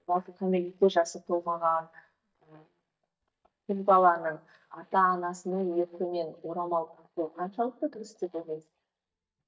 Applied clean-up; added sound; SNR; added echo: neural mask model DeepFilterNet 3.